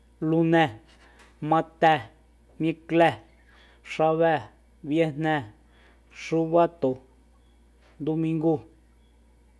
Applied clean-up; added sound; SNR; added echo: none; none; none; none.